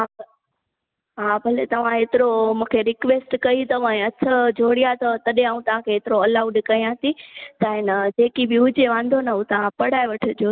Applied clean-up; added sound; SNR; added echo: none; none; none; none.